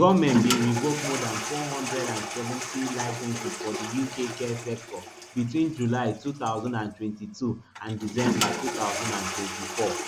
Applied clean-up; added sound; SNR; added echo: none; Toilet flush; 5 dB; none.